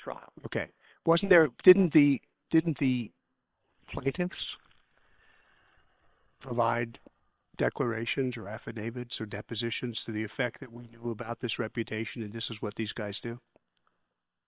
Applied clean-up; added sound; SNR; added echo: neural separator model SepFormer WHAM!.